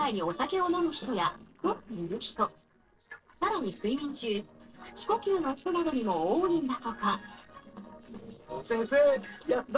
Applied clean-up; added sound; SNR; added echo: neural separator model SepFormer DNS4.